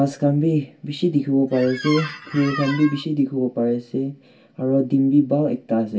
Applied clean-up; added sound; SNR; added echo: none; Squeak; 11 dB; reverberation time 0.2 s.